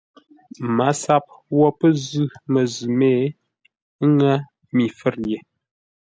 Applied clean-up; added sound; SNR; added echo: none; none; none; none.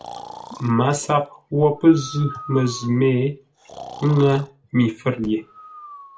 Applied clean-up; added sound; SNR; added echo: none; Breathing; 18 dB; reverberation time 0.2 s.